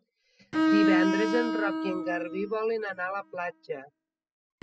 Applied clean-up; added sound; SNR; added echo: classical method spectral subtraction.